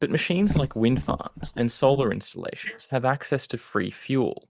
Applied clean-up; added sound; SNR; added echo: neural mask model DeepFilterNet 3.